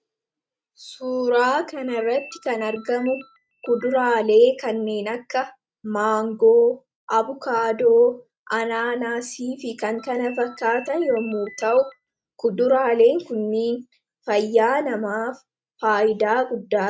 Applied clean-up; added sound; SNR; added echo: neural mask model RNNoise.